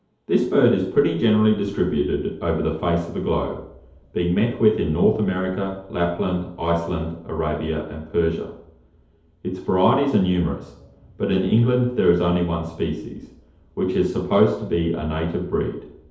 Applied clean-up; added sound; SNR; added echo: none; none; none; reverberation time 2.2 s.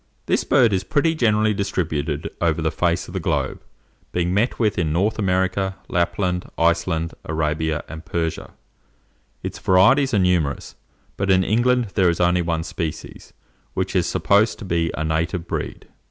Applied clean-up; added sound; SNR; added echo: none; none; none; none.